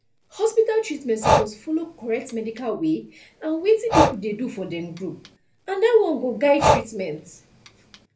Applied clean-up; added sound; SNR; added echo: none; Breathing; 3 dB; reverberation time 0.3 s.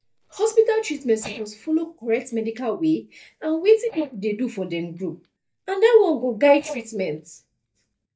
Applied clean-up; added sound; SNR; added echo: neural mask model DeepFilterNet 3.